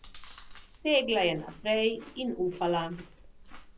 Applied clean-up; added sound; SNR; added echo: none; Chewing, mastication; 17 dB; none.